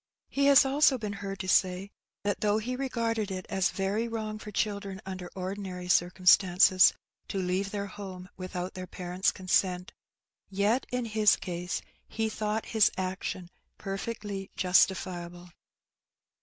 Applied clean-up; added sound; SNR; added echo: none; none; none; none.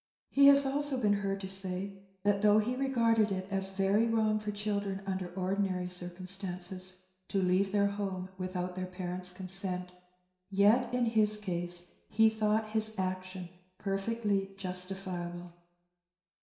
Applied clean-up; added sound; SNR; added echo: none; none; none; reverberation time 0.7 s.